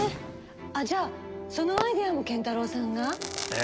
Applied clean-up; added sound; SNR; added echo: none; Crackle / Fireworks; 10 dB; none.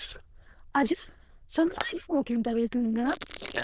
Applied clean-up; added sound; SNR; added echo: neural diffusion model UNIVERSE++.